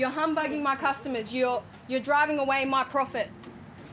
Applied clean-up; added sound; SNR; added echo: none; none; none; none.